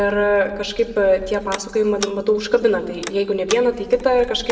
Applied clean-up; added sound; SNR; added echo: none; Telephone; 16 dB; reverberation time 1.4 s.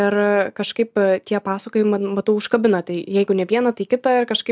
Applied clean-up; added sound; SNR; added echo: none; none; none; none.